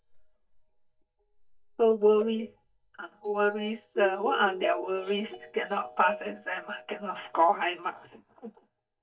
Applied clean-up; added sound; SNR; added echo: neural mask model DeepFilterNet 3.